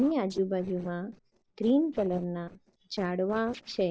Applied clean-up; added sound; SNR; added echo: neural separator model SepFormer DNS4.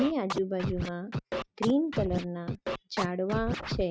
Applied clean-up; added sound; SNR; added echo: neural mask model RNNoise.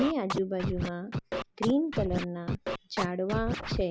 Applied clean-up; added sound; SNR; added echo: none; Scratching (performance technique); 3 dB; none.